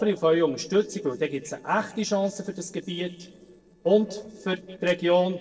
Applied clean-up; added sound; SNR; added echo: neural separator model SepFormer DNS4.